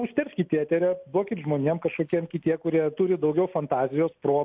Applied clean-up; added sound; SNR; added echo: none; none; none; none.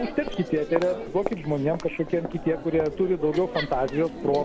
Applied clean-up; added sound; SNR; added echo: none; Crowd; 9 dB; none.